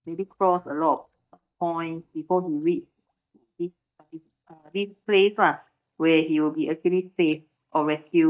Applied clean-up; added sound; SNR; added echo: neural mask model DeepFilterNet 3.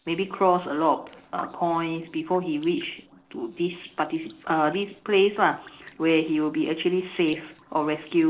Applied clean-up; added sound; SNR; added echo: neural separator model SepFormer DNS4.